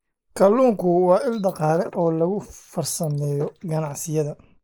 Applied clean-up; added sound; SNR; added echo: neural mask model Resemble Enhance denoiser.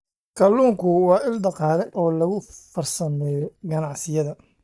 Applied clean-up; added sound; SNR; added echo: neural mask model DeepFilterNet 3.